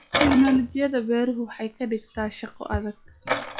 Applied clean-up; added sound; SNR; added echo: classical method log-MMSE.